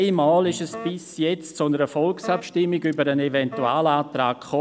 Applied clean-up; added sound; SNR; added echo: none; Wind instrument, woodwind instrument; 17 dB; none.